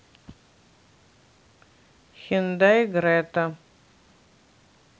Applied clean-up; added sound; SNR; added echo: none; none; none; none.